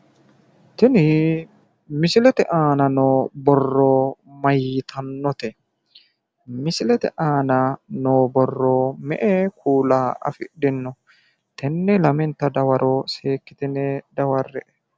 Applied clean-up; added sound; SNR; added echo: none; none; none; none.